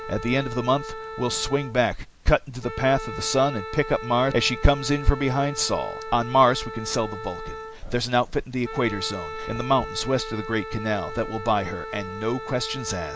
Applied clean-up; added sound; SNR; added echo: none; Wind instrument, woodwind instrument; 11 dB; none.